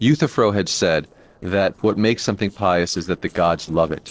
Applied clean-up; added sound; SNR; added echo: neural separator model SepFormer DNS4.